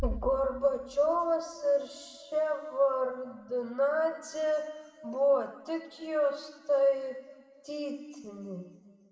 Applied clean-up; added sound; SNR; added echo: none; Bass drum; 16 dB; reverberation time 1.7 s.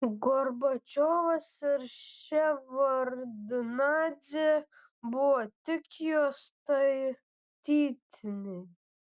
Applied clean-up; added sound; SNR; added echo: none; none; none; none.